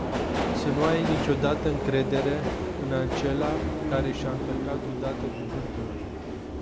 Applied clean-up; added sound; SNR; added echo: none; Subway, metro, underground; -1 dB; none.